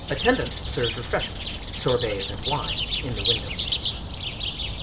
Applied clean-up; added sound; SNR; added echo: none; Chirp, tweet; -2 dB; reverberation time 0.3 s.